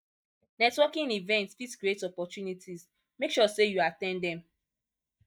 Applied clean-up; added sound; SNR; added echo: neural mask model DeepFilterNet 3.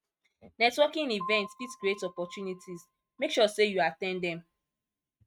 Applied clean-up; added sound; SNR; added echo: neural mask model RNNoise.